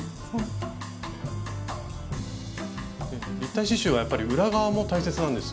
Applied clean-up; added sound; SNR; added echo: none; none; none; none.